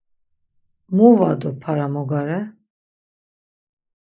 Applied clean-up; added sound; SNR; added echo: neural mask model Resemble Enhance denoiser.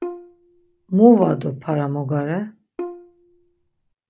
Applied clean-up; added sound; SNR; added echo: none; Bowed string instrument; 15 dB; none.